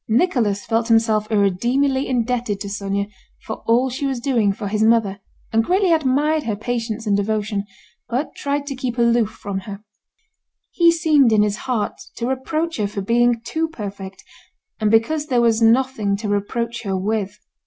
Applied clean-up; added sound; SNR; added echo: none; none; none; none.